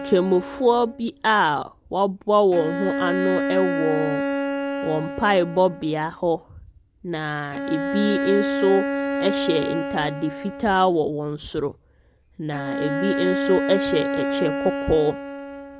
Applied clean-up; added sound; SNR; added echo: none; Bowed string instrument; 4 dB; none.